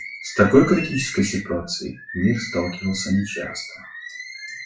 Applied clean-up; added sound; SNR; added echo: classical method WPE with log-MMSE.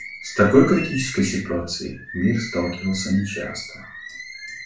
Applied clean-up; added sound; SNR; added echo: none; Bird; 13 dB; reverberation time 0.3 s.